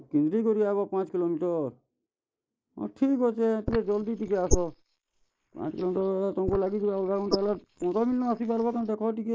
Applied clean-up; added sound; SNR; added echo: neural mask model Resemble Enhance denoiser.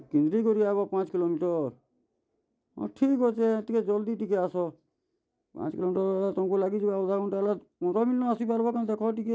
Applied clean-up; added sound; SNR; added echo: none; none; none; none.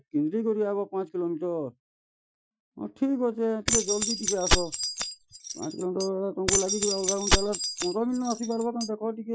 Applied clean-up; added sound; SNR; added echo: classical method Wiener filter.